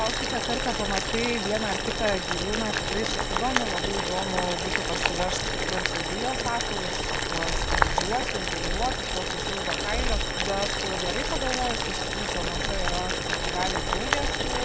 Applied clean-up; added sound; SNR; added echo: none; Boiling; -3 dB; none.